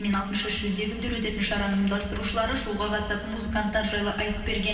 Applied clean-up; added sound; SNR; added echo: none; none; none; reverberation time 2.4 s.